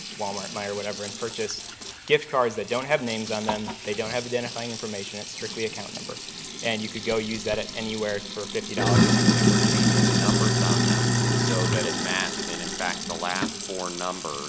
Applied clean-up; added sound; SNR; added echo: none; Sink (filling or washing); -4 dB; none.